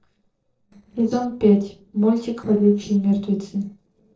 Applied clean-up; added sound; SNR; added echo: neural separator model SepFormer DNS4.